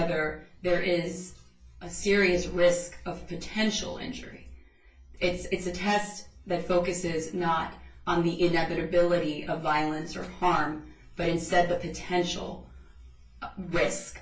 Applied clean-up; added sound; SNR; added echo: none; none; none; reverberation time 0.3 s.